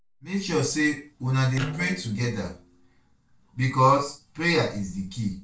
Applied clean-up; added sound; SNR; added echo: neural separator model SepFormer DNS4.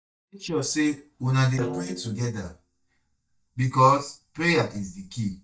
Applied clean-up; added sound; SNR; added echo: neural mask model DeepFilterNet 3.